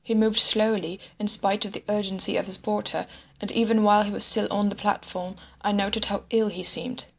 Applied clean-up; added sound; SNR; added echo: none; none; none; none.